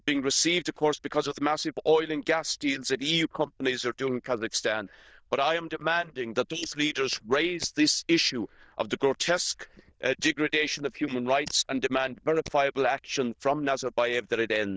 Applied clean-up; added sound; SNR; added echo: neural diffusion model UNIVERSE++.